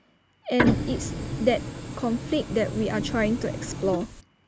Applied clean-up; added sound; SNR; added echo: none; Printer; 2 dB; none.